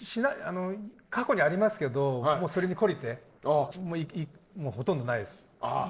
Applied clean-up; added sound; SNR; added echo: neural separator model SepFormer DNS4.